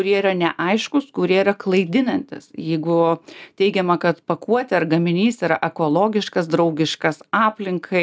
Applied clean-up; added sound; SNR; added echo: none; none; none; none.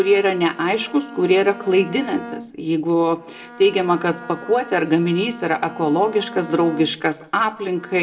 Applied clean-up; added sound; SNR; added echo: none; Bowed string instrument; 17 dB; reverberation time 0.6 s.